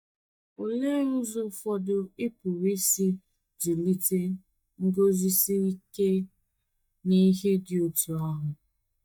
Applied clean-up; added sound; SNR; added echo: neural mask model DeepFilterNet 3.